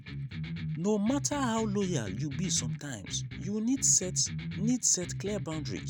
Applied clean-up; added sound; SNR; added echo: none; Electric guitar; 7 dB; none.